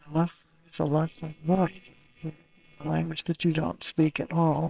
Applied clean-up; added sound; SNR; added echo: neural separator model SepFormer WHAMR!.